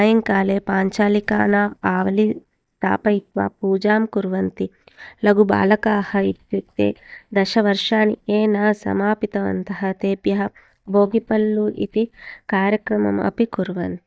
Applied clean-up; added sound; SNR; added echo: neural mask model DeepFilterNet 3.